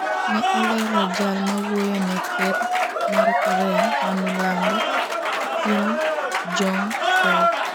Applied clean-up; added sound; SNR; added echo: none; Applause / Cheering; -4 dB; none.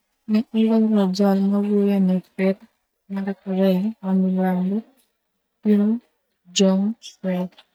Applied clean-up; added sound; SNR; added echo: neural mask model DeepFilterNet 3.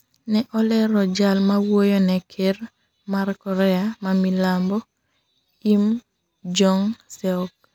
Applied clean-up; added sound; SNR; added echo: none; none; none; none.